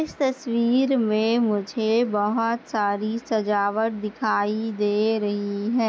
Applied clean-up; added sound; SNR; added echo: none; none; none; none.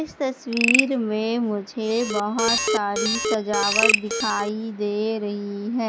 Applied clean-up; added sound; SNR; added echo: none; Frog + Alarm; 1 dB; none.